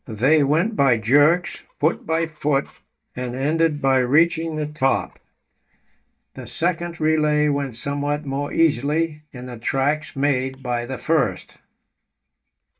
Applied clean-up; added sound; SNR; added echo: neural mask model DeepFilterNet 3.